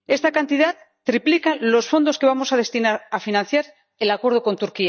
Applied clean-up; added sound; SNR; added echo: neural mask model DeepFilterNet 3.